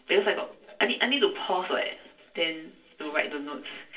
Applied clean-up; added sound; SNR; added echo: none; none; none; reverberation time 0.3 s.